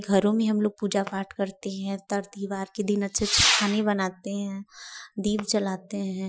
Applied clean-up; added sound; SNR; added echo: classical method Wiener filter.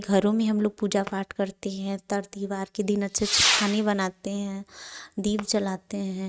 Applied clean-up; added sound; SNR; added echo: neural mask model RNNoise.